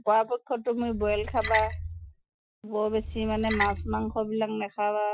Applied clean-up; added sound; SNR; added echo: classical method Wiener filter.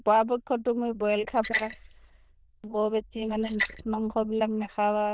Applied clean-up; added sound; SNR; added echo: neural diffusion model UNIVERSE++.